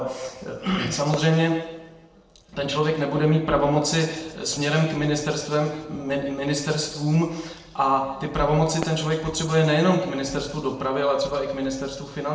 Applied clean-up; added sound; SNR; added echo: none; Fireworks; 18 dB; reverberation time 1.0 s.